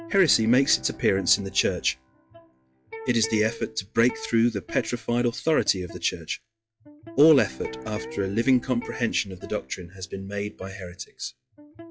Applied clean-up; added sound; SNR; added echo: classical method log-MMSE.